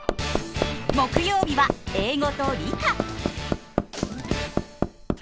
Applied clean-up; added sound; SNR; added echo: none; Hammer; 3 dB; none.